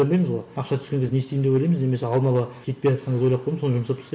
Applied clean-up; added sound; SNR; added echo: none; none; none; none.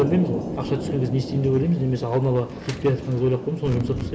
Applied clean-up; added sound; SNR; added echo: none; Thunder; 7 dB; none.